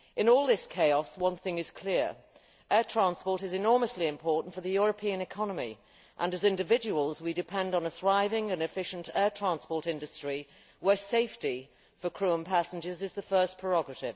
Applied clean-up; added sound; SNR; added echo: none; none; none; none.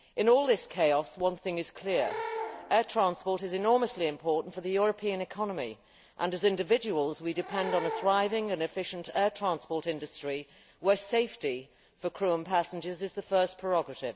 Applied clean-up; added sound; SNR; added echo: none; Animal / Brass instrument; 12 dB; none.